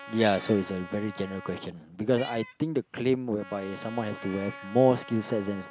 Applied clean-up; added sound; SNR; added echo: none; Meow + Trumpet; 16 dB; none.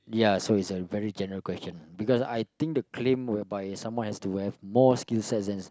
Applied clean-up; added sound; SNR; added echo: none; none; none; none.